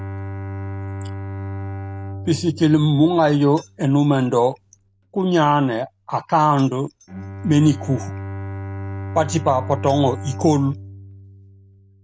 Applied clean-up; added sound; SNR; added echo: none; Keys jangling + Bowed string instrument; 11 dB; none.